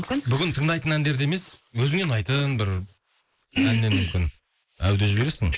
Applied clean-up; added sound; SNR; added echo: neural mask model Resemble Enhance denoiser.